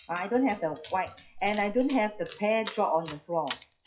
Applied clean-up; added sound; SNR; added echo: classical method WPE with log-MMSE.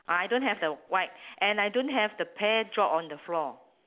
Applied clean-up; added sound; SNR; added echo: none; none; none; none.